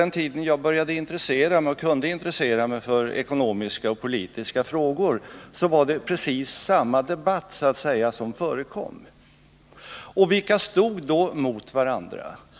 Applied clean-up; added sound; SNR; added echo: none; none; none; none.